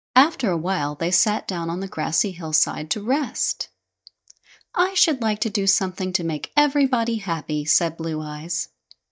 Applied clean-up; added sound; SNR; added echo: neural mask model DeepFilterNet 3.